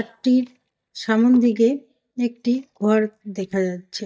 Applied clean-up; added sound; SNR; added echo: neural mask model DeepFilterNet 3.